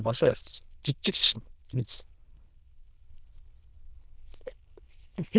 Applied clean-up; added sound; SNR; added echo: neural diffusion model UNIVERSE++.